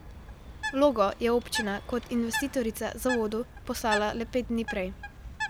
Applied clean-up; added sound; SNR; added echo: none; Bird; 9 dB; none.